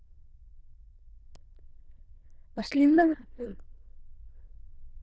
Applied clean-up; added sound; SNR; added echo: neural diffusion model UNIVERSE++.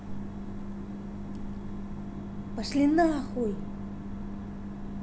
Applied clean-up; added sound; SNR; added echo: none; Mechanical fan; 20 dB; none.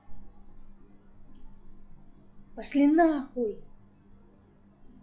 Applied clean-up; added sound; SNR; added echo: classical method log-MMSE.